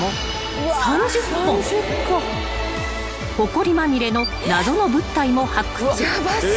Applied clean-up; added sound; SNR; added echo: none; none; none; none.